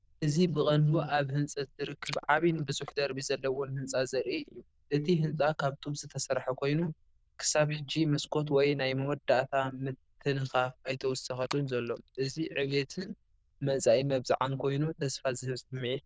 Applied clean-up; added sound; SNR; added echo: neural diffusion model UNIVERSE++.